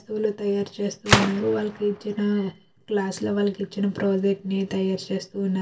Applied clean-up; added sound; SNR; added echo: none; Gunshot, gunfire; 5 dB; reverberation time 0.2 s.